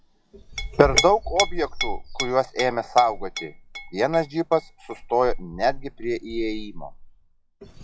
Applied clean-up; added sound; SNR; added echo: classical method log-MMSE.